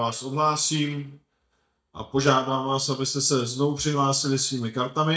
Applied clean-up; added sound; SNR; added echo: neural mask model DeepFilterNet 3.